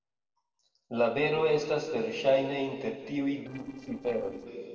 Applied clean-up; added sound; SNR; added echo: neural separator model SepFormer DNS4.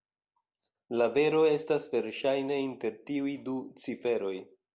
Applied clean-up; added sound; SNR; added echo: none; none; none; none.